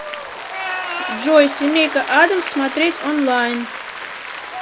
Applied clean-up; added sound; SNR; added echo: none; Applause; 10 dB; none.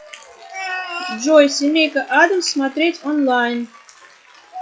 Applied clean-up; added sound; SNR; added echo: classical method log-MMSE.